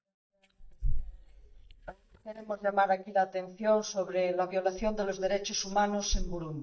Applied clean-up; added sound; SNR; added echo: neural mask model DeepFilterNet 3.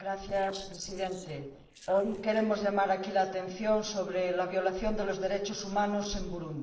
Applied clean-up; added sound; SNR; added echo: neural separator model SepFormer DNS4.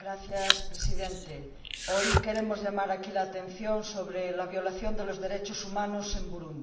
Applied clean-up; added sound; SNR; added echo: none; Domestic sounds, home sounds; 0 dB; reverberation time 1.0 s.